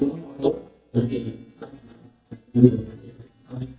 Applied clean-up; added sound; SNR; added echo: neural mask model DeepFilterNet 3.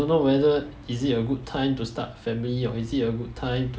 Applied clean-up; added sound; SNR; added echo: none; none; none; none.